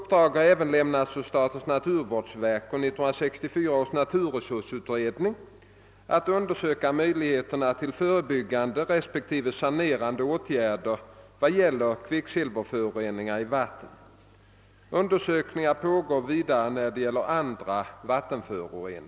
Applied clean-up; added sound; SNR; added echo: none; none; none; none.